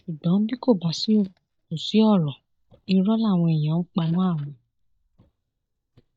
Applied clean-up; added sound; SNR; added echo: neural mask model DeepFilterNet 3.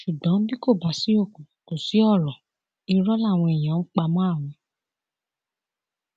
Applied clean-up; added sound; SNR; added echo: none; none; none; none.